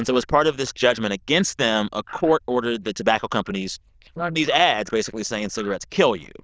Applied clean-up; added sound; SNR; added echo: neural diffusion model UNIVERSE++.